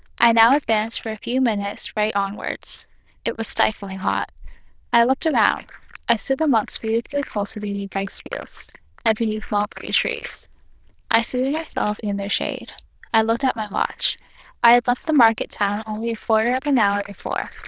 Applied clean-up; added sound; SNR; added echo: neural diffusion model UNIVERSE++.